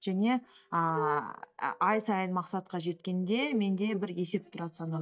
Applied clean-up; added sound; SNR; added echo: neural mask model DeepFilterNet 3.